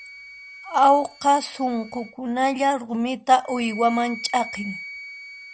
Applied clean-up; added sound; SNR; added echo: none; Wind instrument, woodwind instrument; 17 dB; none.